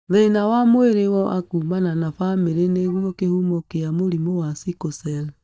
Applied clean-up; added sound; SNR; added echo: neural mask model DeepFilterNet 3.